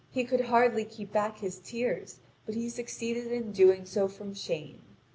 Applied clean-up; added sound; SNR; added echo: none; none; none; none.